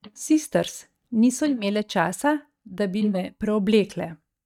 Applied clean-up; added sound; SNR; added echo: neural mask model DeepFilterNet 3.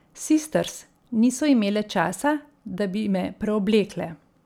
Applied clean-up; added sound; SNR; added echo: none; none; none; none.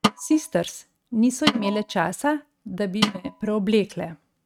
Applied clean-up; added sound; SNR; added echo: neural mask model RNNoise.